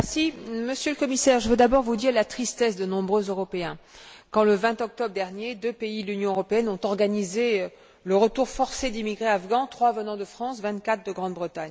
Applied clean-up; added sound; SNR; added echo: none; none; none; none.